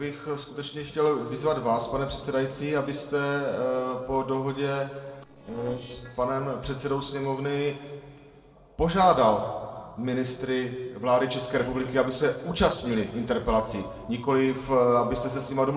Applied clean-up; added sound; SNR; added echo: neural separator model SepFormer DNS4.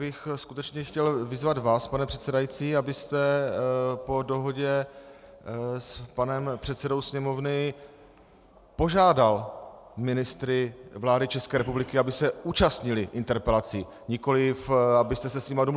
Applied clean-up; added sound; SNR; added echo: none; none; none; none.